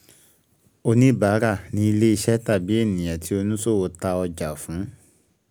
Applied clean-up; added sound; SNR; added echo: none; none; none; none.